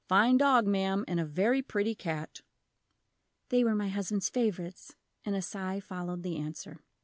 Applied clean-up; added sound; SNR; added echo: none; none; none; none.